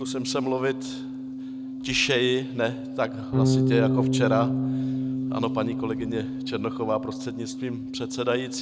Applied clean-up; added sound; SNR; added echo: none; Bass guitar; -1 dB; none.